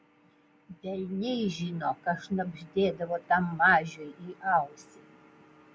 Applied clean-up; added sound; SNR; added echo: none; none; none; none.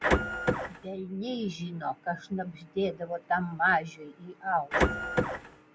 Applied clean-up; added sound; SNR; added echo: none; Printer; -4 dB; none.